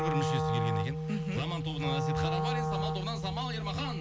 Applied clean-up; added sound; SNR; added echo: none; Wind instrument, woodwind instrument; -3 dB; none.